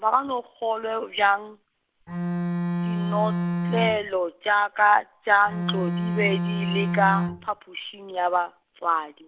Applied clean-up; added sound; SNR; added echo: none; Bowed string instrument; 1 dB; none.